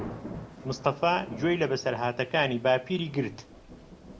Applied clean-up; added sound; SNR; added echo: none; Thunder / Rain; 14 dB; none.